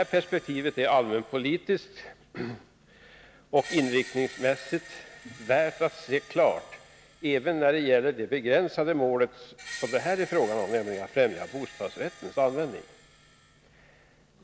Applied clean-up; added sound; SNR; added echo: none; Screech; 19 dB; none.